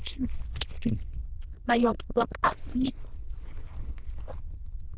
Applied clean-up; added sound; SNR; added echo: neural diffusion model UNIVERSE++.